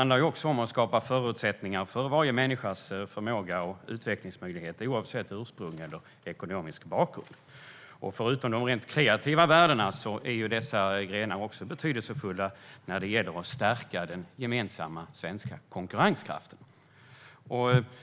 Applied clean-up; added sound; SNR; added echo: none; none; none; none.